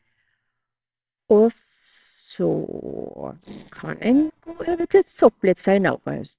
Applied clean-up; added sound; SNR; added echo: neural separator model SepFormer WHAMR!.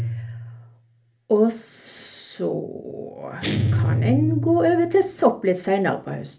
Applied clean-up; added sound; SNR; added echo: none; Guitar; 4 dB; reverberation time 0.3 s.